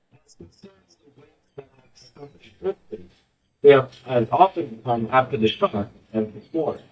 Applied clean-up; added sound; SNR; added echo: neural mask model DeepFilterNet 3.